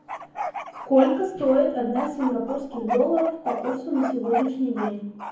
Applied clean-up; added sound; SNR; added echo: none; Bark; 9 dB; reverberation time 0.7 s.